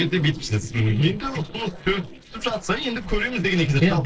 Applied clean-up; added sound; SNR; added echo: neural separator model SepFormer DNS4.